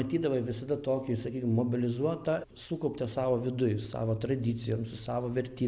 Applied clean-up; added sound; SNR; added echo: none; none; none; none.